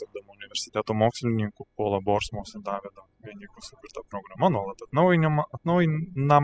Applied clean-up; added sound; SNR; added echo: classical method spectral subtraction.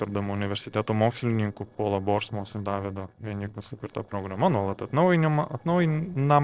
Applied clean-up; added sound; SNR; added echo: neural separator model SepFormer DNS4.